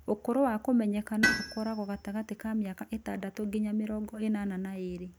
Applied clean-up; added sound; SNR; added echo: none; Tools; 5 dB; none.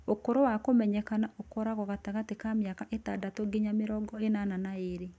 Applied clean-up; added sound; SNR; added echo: none; none; none; none.